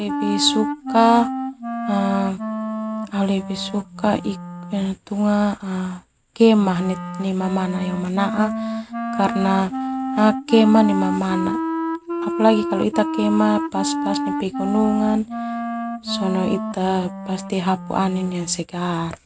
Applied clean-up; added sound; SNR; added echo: none; Wind instrument, woodwind instrument; 6 dB; none.